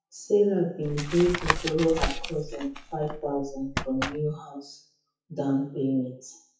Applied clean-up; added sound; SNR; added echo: classical method WPE with log-MMSE.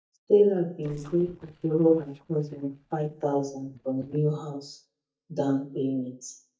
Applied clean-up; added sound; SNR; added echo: neural mask model DeepFilterNet 3.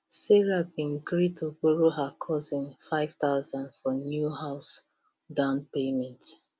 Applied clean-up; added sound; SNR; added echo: none; none; none; none.